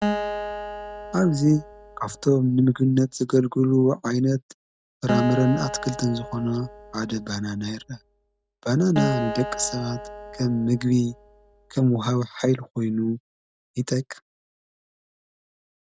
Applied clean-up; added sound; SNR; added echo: none; Acoustic guitar; 9 dB; none.